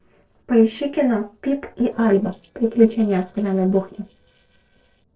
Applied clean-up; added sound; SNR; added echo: neural separator model SepFormer DNS4.